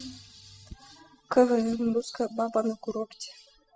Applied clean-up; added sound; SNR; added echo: classical method spectral subtraction.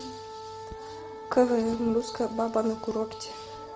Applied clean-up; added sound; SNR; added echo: none; Wind instrument, woodwind instrument; 12 dB; none.